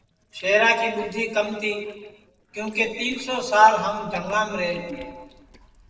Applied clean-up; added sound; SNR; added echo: neural separator model SepFormer DNS4.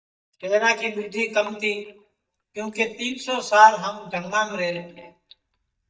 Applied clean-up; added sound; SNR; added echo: neural mask model DeepFilterNet 3.